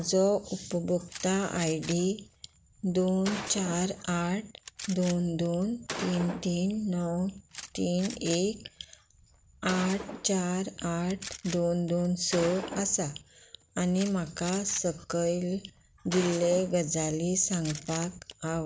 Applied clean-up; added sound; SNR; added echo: none; Gunshot, gunfire; 14 dB; none.